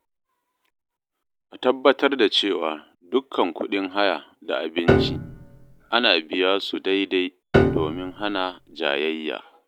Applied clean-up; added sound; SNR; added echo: none; Piano; -1 dB; none.